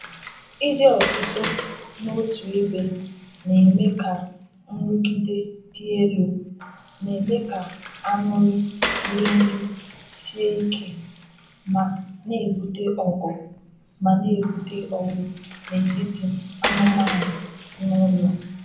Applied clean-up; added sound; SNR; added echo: none; Water; 10 dB; reverberation time 0.6 s.